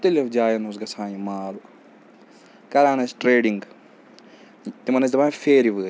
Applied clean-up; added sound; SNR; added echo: none; none; none; none.